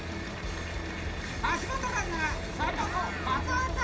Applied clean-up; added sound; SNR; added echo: none; Truck; 7 dB; reverberation time 0.2 s.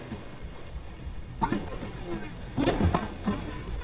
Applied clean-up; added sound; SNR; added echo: neural mask model DeepFilterNet 3.